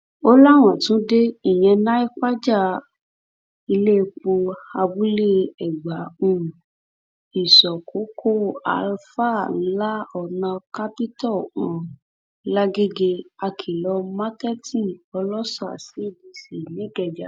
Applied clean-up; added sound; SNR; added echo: none; none; none; none.